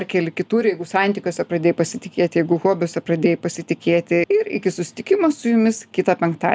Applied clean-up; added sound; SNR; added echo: none; none; none; none.